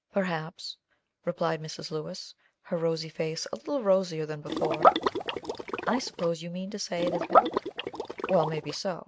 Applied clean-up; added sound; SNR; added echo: neural mask model RNNoise.